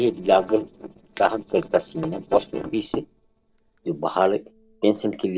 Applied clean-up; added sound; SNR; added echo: neural separator model SepFormer DNS4.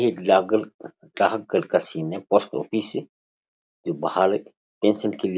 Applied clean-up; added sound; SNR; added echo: none; none; none; none.